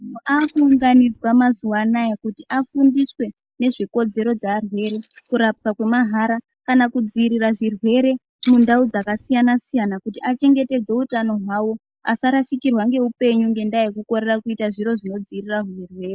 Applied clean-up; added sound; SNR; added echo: neural mask model Resemble Enhance denoiser.